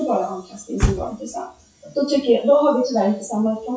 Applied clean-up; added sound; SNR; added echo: classical method WPE with log-MMSE.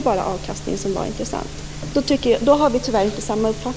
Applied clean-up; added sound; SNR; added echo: none; none; none; none.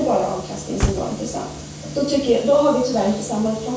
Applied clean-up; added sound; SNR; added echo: none; Motor vehicle (road); 11 dB; reverberation time 0.7 s.